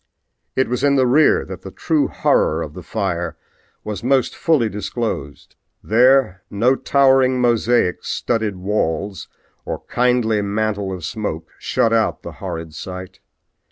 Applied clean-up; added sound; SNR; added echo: none; none; none; none.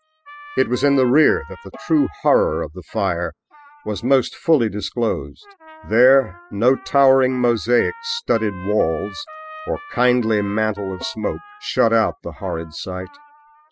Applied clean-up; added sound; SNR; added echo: classical method spectral subtraction.